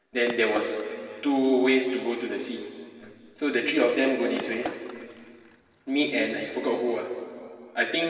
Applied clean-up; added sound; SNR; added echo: none; Skateboard; 15 dB; reverberation time 2.4 s.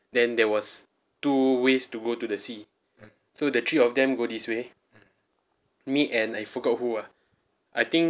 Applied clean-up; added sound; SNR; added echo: none; none; none; none.